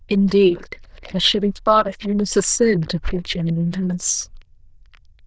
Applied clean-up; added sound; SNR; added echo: neural diffusion model UNIVERSE++.